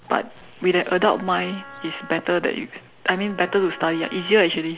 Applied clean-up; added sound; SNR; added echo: none; Wind instrument, woodwind instrument; 19 dB; none.